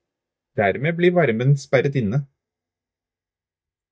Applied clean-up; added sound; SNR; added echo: neural mask model DeepFilterNet 3.